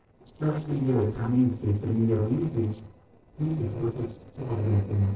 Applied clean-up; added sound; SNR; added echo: neural separator model SepFormer DNS4.